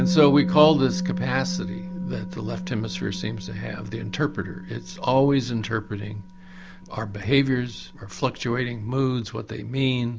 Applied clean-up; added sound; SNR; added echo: none; Musical instrument; 8 dB; none.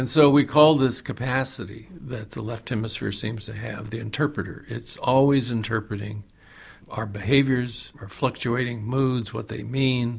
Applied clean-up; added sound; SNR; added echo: none; none; none; none.